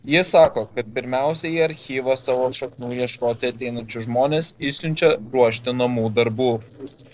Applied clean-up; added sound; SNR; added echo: neural separator model SepFormer DNS4.